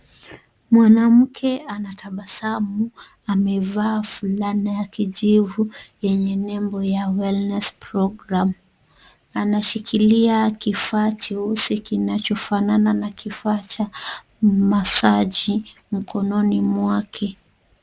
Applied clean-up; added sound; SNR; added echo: none; none; none; none.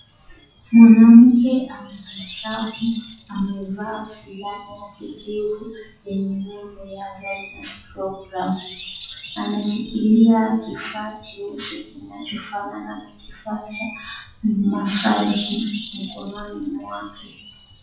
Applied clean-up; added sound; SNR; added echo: classical method WPE with log-MMSE.